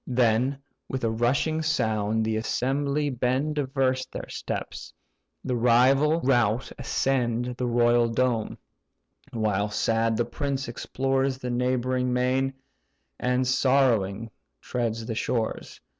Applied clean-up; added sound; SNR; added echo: none; none; none; none.